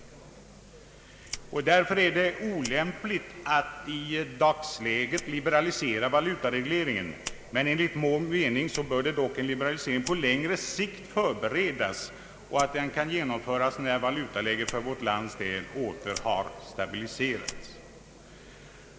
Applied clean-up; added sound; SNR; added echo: none; Fire; 18 dB; none.